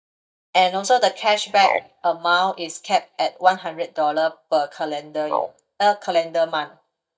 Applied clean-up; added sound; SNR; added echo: neural mask model DeepFilterNet 3.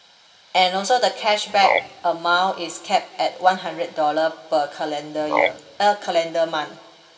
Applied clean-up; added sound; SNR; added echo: none; Frog; 6 dB; reverberation time 1.3 s.